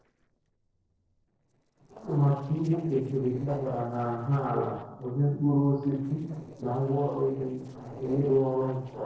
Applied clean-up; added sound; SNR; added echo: neural separator model SepFormer DNS4.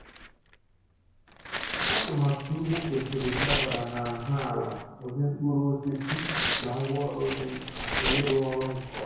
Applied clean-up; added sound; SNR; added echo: none; Tearing; 3 dB; reverberation time 1.0 s.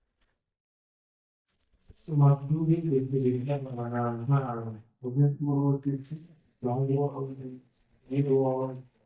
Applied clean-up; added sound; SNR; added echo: neural mask model DeepFilterNet 3.